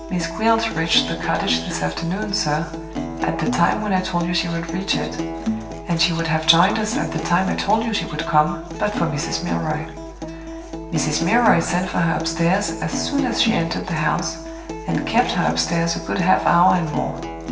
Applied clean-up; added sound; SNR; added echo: none; Acoustic guitar; 7 dB; reverberation time 0.9 s.